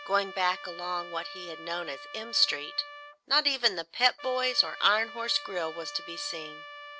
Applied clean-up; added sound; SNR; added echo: none; Trumpet; 14 dB; none.